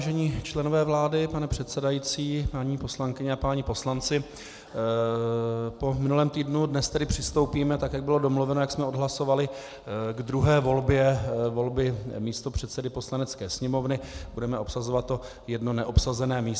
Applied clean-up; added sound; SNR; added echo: none; none; none; none.